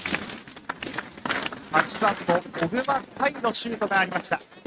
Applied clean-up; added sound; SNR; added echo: neural mask model RNNoise.